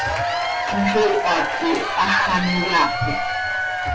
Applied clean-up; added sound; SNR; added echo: none; Applause / Crowd / Cheering; 1 dB; reverberation time 0.2 s.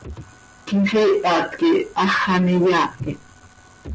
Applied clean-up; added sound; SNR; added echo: none; none; none; none.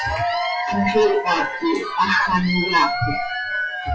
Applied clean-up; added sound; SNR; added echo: classical method WPE with log-MMSE.